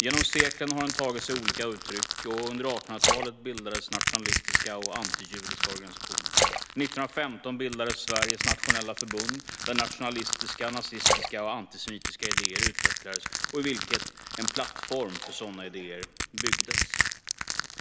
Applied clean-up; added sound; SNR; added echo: none; Crushing + Splash, splatter; -4 dB; none.